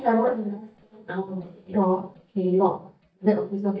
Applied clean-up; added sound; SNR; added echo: neural mask model DeepFilterNet 3.